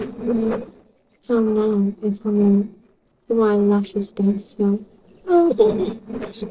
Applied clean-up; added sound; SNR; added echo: neural separator model SepFormer DNS4.